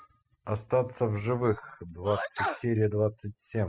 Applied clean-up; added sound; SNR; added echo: classical method spectral subtraction.